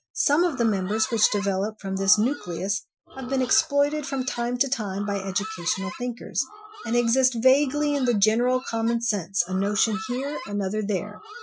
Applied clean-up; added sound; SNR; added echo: classical method Wiener filter.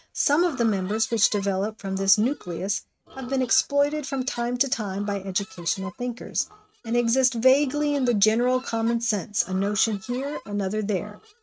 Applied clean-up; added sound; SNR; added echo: neural mask model RNNoise.